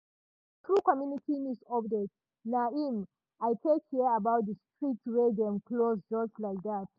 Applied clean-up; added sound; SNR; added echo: none; none; none; none.